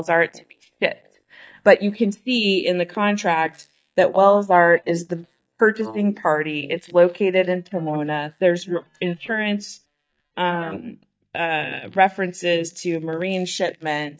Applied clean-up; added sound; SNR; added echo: neural mask model DeepFilterNet 3.